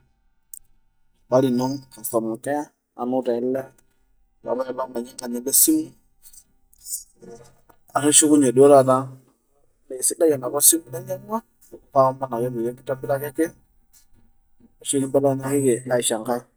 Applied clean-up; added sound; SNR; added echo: neural mask model DeepFilterNet 3.